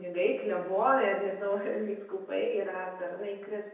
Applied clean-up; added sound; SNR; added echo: none; none; none; reverberation time 0.9 s.